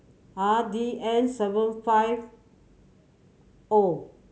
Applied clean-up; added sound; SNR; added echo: none; none; none; none.